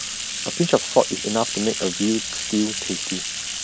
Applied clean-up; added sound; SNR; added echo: none; Bathtub (filling or washing); 4 dB; none.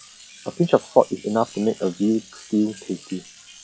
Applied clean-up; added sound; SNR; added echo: classical method log-MMSE.